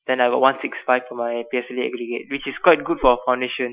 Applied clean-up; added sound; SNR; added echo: classical method Wiener filter.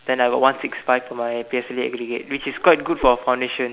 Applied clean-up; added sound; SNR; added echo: none; Meow; 15 dB; none.